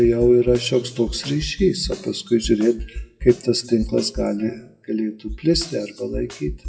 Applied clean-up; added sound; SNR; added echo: classical method WPE with log-MMSE.